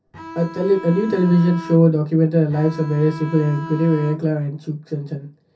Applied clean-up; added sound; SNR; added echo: none; Bowed string instrument; 15 dB; reverberation time 0.3 s.